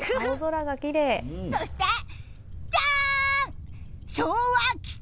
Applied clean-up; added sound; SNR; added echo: none; Tick-tock; 15 dB; none.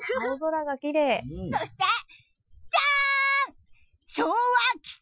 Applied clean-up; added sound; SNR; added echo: classical method Wiener filter.